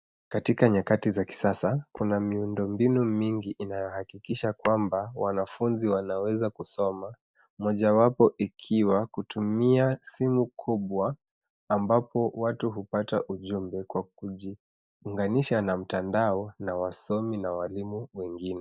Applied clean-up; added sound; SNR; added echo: neural mask model DeepFilterNet 3.